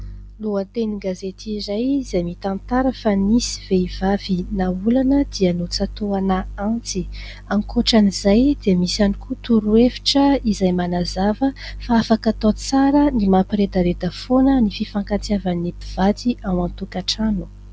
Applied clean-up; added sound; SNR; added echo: none; none; none; none.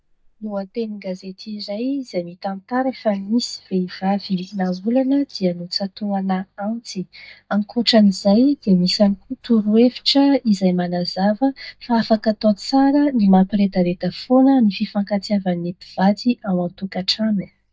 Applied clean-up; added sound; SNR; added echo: neural mask model DeepFilterNet 3.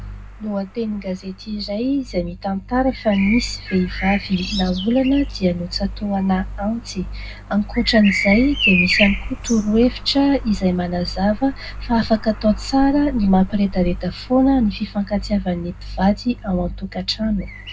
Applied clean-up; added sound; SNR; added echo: none; Bird vocalization, bird call, bird song; 10 dB; reverberation time 0.3 s.